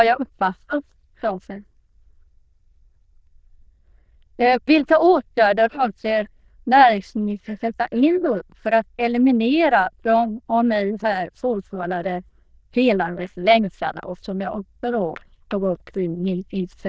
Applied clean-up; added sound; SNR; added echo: neural diffusion model UNIVERSE++.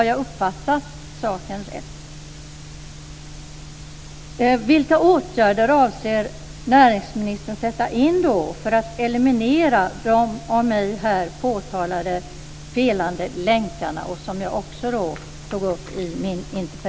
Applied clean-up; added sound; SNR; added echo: none; none; none; none.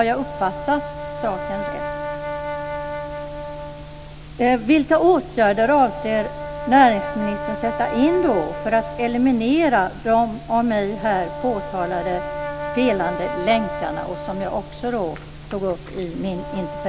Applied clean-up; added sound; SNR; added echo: none; Brass instrument; 10 dB; none.